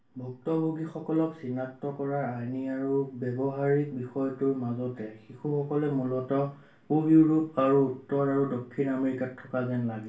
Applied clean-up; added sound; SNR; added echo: none; none; none; reverberation time 0.3 s.